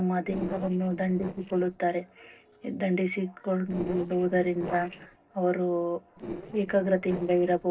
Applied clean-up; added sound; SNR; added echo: neural separator model SepFormer DNS4.